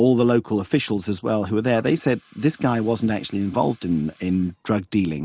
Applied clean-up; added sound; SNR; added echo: neural mask model Resemble Enhance denoiser.